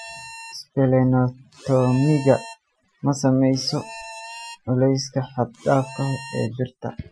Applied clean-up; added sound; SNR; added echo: classical method Wiener filter.